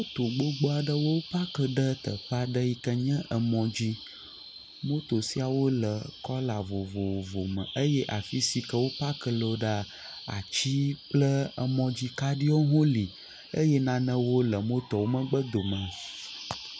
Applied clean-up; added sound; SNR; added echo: none; Bird vocalization, bird call, bird song; 16 dB; none.